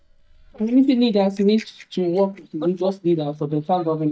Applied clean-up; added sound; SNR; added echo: neural mask model DeepFilterNet 3.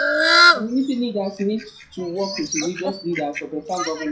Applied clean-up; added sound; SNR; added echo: classical method WPE with log-MMSE.